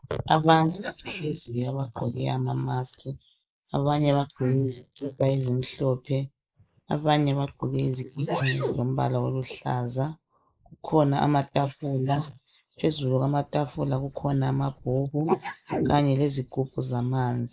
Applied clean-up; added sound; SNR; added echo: neural mask model Resemble Enhance denoiser.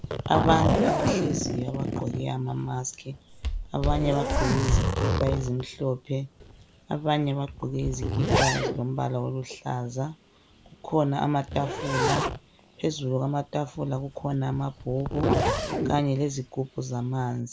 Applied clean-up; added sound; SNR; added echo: none; Zipper (clothing) + Walk, footsteps; 1 dB; none.